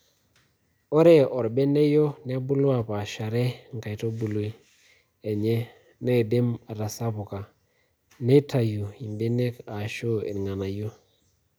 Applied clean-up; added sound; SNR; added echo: none; none; none; none.